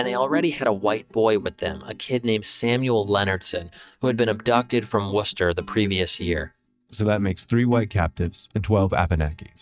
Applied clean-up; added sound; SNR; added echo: neural mask model DeepFilterNet 3.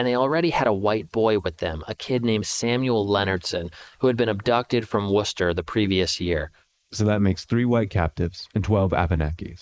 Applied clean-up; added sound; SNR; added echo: neural mask model Resemble Enhance denoiser.